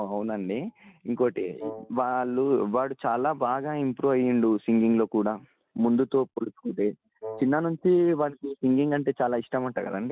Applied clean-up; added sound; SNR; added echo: none; Wind instrument, woodwind instrument; 13 dB; none.